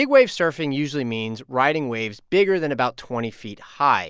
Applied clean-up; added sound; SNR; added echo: none; none; none; none.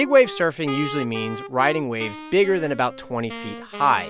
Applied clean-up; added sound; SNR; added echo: none; Wind instrument, woodwind instrument; 13 dB; none.